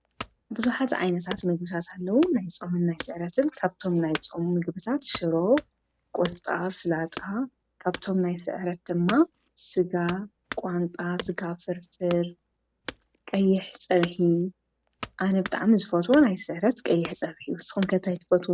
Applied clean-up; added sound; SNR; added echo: none; Wood / Domestic sounds, home sounds; 16 dB; none.